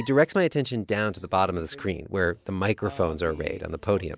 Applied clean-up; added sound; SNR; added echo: none; none; none; none.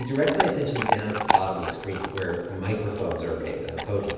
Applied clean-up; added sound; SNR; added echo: none; Chewing, mastication / Dog; 2 dB; reverberation time 1.1 s.